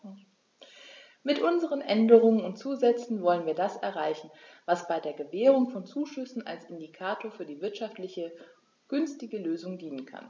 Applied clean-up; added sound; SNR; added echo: none; none; none; none.